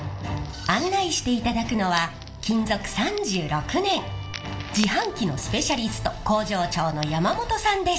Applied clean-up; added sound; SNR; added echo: none; Crackle; 19 dB; reverberation time 0.5 s.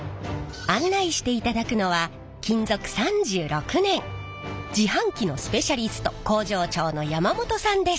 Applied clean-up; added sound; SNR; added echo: none; none; none; none.